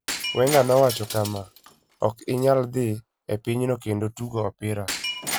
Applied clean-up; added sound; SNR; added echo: none; Shatter; 10 dB; none.